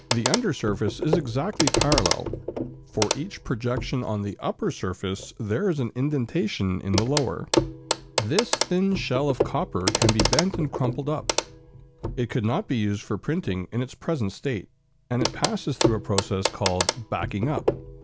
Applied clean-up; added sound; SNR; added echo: none; Clock; 2 dB; none.